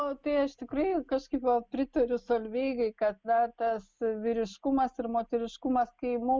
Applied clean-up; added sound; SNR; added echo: none; none; none; none.